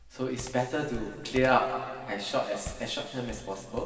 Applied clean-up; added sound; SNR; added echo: none; Computer keyboard; 15 dB; reverberation time 2.3 s.